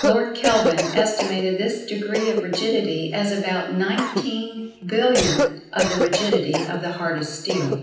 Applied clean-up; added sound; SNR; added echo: none; Cough; 3 dB; reverberation time 0.9 s.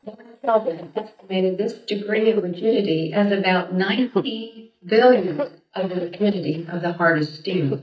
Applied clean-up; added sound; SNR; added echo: neural mask model DeepFilterNet 3.